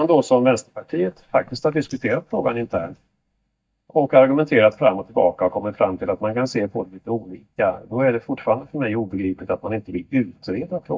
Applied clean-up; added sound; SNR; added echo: neural mask model DeepFilterNet 3.